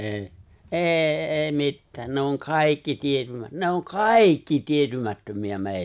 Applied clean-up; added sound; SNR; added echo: none; none; none; none.